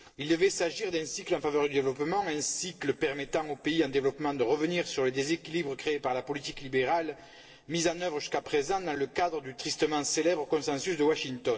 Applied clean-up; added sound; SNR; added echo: neural separator model SepFormer DNS4.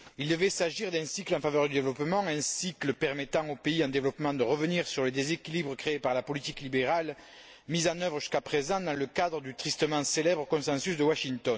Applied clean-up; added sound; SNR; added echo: none; none; none; none.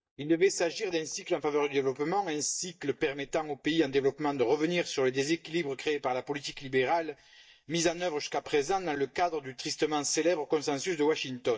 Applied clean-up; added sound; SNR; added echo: neural mask model DeepFilterNet 3.